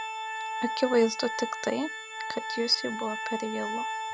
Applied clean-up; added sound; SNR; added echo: none; Organ; 4 dB; none.